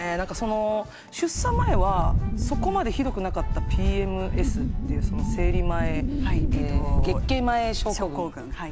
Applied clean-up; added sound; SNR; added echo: none; Wind; -3 dB; none.